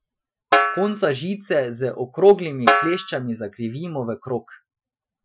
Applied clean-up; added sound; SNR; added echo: classical method Wiener filter.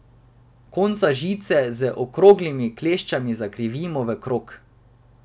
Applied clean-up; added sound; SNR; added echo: none; none; none; none.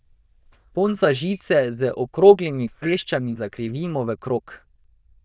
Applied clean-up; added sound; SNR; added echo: neural diffusion model UNIVERSE++.